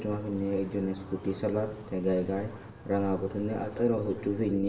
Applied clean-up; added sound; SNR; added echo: none; Wind; 17 dB; reverberation time 0.9 s.